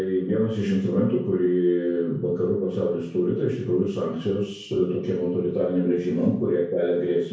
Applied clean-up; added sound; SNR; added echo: none; none; none; reverberation time 0.6 s.